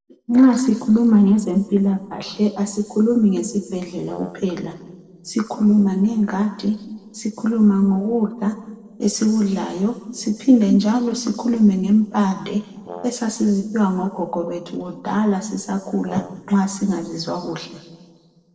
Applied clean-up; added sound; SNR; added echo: neural separator model SepFormer DNS4.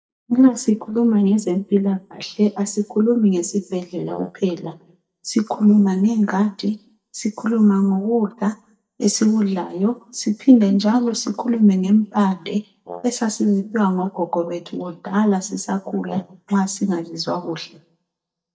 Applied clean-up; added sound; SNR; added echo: neural mask model DeepFilterNet 3.